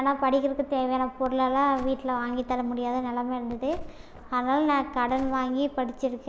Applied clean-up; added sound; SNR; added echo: none; Whoosh, swoosh, swish; 16 dB; none.